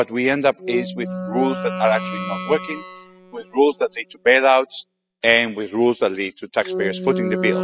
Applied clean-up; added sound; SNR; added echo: classical method spectral subtraction.